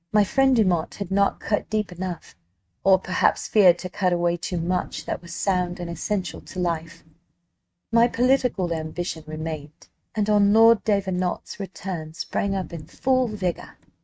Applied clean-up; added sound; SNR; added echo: neural mask model RNNoise.